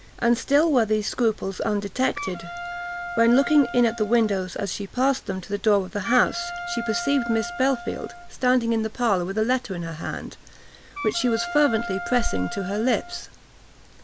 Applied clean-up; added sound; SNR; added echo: none; Wind instrument, woodwind instrument; 11 dB; none.